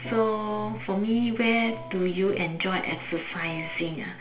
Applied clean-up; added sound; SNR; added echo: none; Wind instrument, woodwind instrument; 17 dB; reverberation time 0.4 s.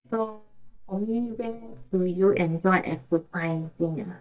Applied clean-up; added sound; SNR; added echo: neural mask model DeepFilterNet 3.